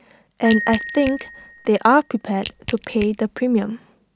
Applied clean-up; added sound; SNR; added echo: none; Crack / Crushing + Glockenspiel; 11 dB; none.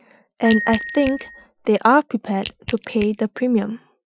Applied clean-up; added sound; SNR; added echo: classical method Wiener filter.